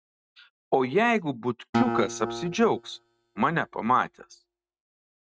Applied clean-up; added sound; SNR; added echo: neural mask model RNNoise.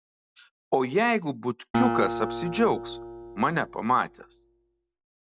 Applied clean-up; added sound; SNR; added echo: none; Acoustic guitar; 5 dB; none.